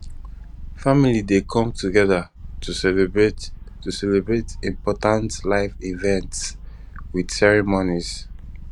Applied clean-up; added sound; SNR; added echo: none; Purr; 12 dB; none.